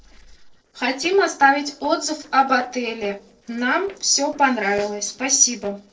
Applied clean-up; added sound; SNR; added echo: neural separator model SepFormer DNS4.